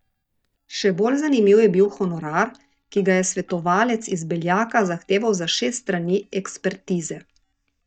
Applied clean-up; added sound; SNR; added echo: neural mask model DeepFilterNet 3.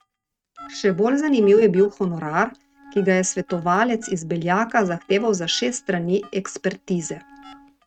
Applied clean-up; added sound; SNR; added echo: neural mask model RNNoise.